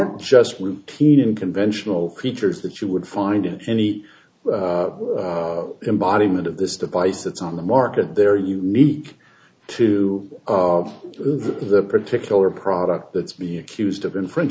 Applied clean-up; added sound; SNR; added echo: none; none; none; none.